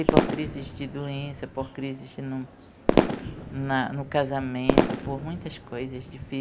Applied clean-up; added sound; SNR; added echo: none; Fireworks; -4 dB; none.